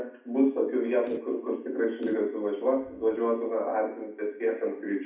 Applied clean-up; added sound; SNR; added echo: none; Snare drum; 16 dB; reverberation time 0.6 s.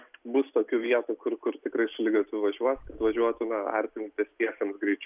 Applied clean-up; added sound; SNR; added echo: none; none; none; none.